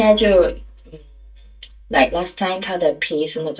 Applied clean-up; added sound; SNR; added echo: neural mask model DeepFilterNet 3.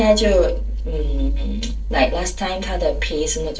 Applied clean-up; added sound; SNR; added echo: neural separator model SepFormer DNS4.